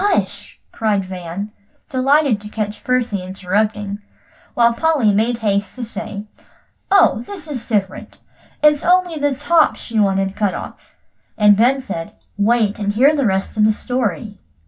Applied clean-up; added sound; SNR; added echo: none; none; none; reverberation time 0.2 s.